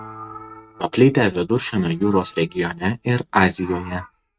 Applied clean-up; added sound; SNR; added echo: neural mask model RNNoise.